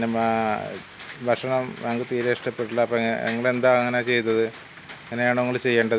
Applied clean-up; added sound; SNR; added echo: none; none; none; none.